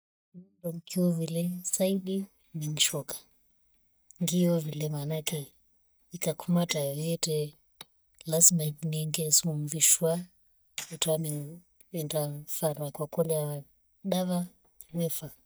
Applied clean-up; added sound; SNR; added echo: neural mask model DeepFilterNet 3.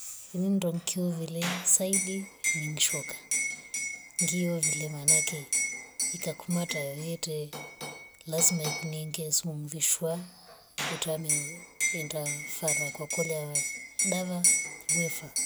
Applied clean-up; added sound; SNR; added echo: none; Liquid; 1 dB; none.